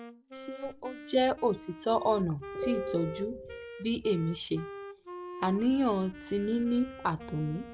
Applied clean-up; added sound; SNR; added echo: none; Wind instrument, woodwind instrument; 14 dB; none.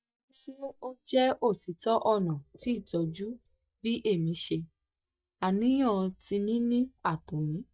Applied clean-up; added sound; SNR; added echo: neural mask model DeepFilterNet 3.